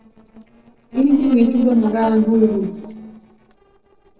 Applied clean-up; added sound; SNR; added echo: neural separator model SepFormer DNS4.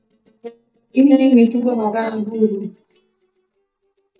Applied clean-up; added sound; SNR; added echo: neural mask model DeepFilterNet 3.